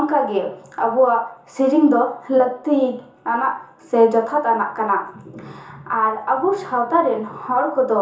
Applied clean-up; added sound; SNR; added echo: none; none; none; reverberation time 0.7 s.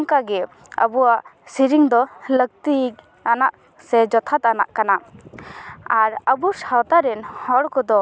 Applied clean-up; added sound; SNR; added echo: none; none; none; none.